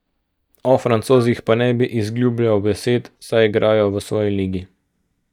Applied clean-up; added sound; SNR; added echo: neural mask model DeepFilterNet 3.